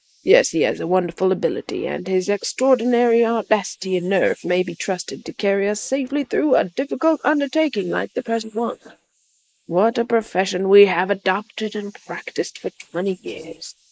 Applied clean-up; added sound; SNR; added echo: neural mask model Resemble Enhance denoiser.